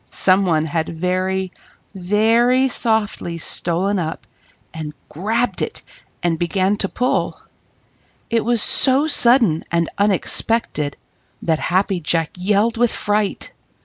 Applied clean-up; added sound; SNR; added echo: none; none; none; none.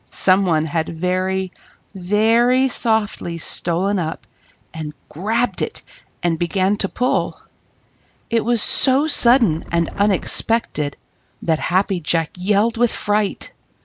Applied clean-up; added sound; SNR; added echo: none; Wind; 11 dB; none.